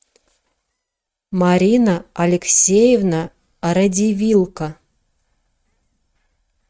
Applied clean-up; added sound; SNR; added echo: neural mask model RNNoise.